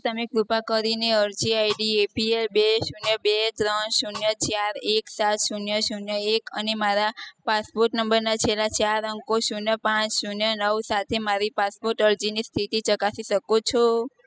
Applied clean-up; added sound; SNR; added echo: classical method spectral subtraction.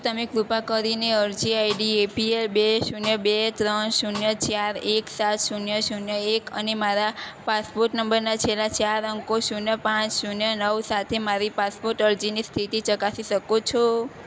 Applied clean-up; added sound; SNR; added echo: none; Snare drum; 17 dB; none.